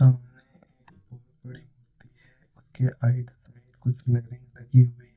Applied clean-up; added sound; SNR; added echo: neural mask model DeepFilterNet 3.